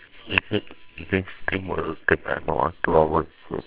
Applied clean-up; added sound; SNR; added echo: neural separator model SepFormer WHAMR!.